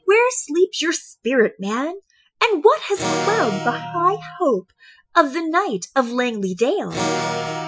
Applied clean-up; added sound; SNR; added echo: classical method Wiener filter.